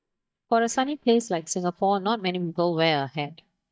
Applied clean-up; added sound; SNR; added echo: neural mask model DeepFilterNet 3.